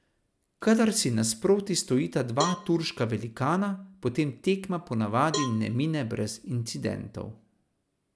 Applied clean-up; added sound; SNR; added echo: none; Cowbell; 12 dB; none.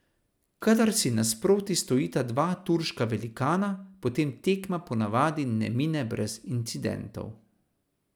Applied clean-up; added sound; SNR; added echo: none; none; none; none.